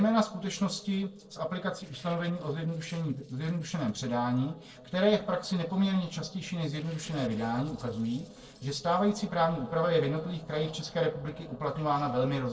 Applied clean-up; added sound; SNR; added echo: neural separator model SepFormer DNS4.